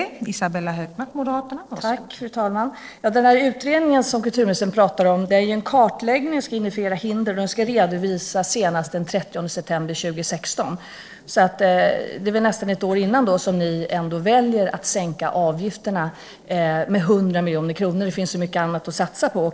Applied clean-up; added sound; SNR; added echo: neural separator model SepFormer DNS4.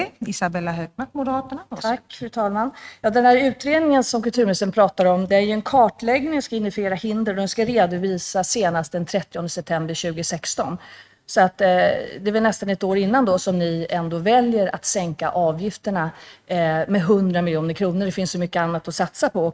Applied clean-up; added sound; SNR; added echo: neural mask model RNNoise.